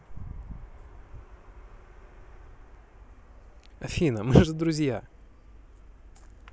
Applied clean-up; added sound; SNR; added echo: none; none; none; none.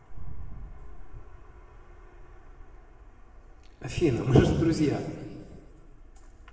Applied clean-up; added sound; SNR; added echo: none; none; none; reverberation time 2.1 s.